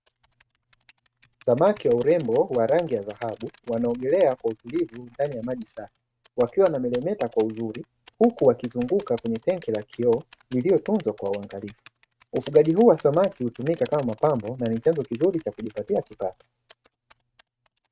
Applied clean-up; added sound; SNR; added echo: neural mask model RNNoise.